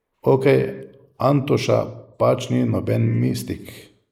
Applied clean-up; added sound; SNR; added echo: neural mask model Resemble Enhance denoiser.